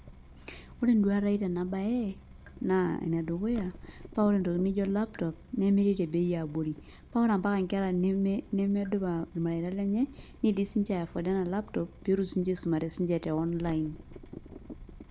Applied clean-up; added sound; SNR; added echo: none; Drip / Water tap, faucet; 19 dB; none.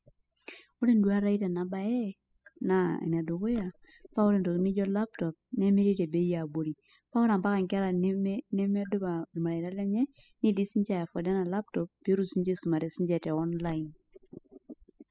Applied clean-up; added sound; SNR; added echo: classical method spectral subtraction.